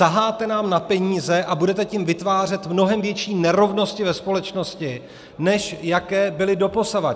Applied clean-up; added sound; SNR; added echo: none; none; none; none.